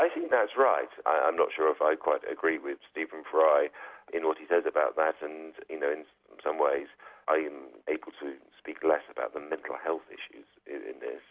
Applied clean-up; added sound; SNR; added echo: none; none; none; none.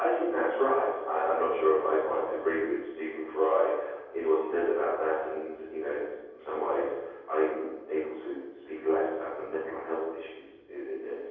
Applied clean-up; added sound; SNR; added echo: none; none; none; reverberation time 1.3 s.